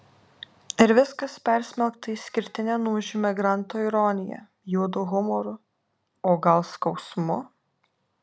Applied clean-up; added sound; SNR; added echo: none; none; none; none.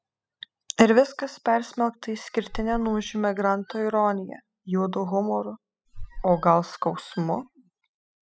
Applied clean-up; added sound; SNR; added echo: classical method spectral subtraction.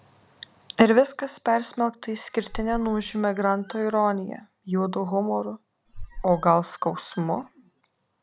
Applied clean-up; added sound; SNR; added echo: none; Squeak; 15 dB; none.